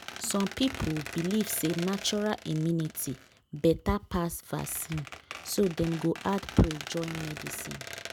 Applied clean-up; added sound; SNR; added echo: none; Squeak; 13 dB; none.